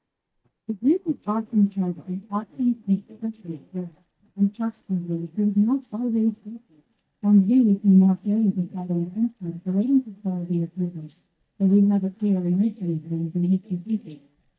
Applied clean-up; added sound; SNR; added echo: neural mask model DeepFilterNet 3.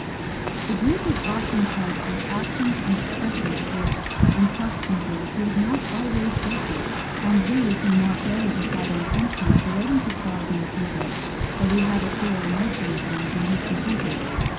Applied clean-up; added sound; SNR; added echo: none; Wind; 1 dB; reverberation time 0.3 s.